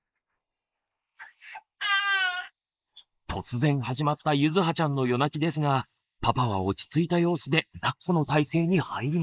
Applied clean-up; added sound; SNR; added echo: neural mask model Resemble Enhance denoiser.